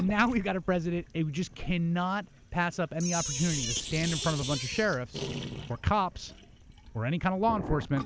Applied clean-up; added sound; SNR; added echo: none; Sink (filling or washing); 9 dB; none.